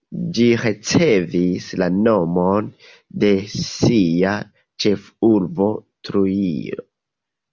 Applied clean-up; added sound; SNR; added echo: none; none; none; none.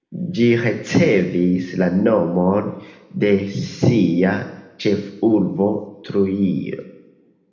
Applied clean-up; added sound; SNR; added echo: none; none; none; reverberation time 0.9 s.